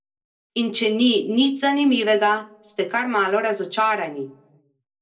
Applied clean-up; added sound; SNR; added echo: none; none; none; reverberation time 0.2 s.